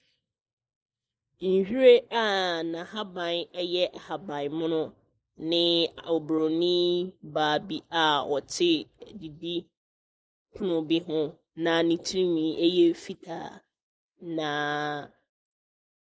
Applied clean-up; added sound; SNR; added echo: neural mask model Resemble Enhance denoiser.